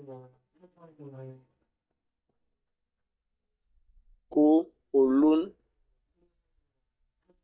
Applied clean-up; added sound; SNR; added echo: neural mask model DeepFilterNet 3.